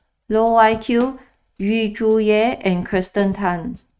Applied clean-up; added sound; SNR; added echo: neural mask model RNNoise.